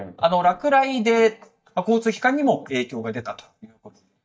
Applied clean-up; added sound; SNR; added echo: neural mask model DeepFilterNet 3.